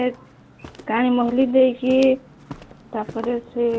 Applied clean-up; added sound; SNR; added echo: none; Walk, footsteps; 20 dB; none.